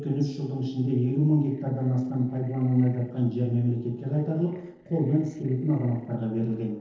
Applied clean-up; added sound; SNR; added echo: neural separator model SepFormer DNS4.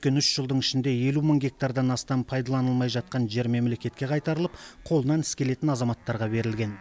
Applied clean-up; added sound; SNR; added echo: none; none; none; none.